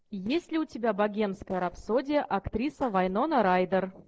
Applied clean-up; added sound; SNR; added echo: neural separator model SepFormer DNS4.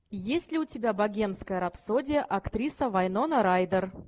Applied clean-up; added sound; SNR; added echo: none; none; none; none.